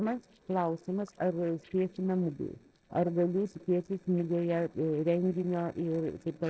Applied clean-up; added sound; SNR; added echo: neural separator model SepFormer DNS4.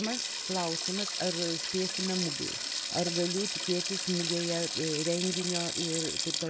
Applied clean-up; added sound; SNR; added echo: none; Sink (filling or washing); 0 dB; none.